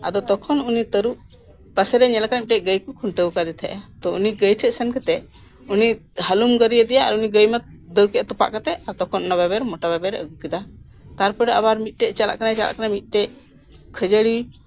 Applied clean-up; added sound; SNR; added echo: none; none; none; none.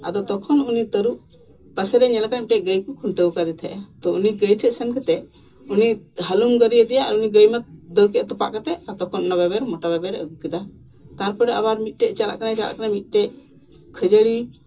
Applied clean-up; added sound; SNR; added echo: none; none; none; reverberation time 0.2 s.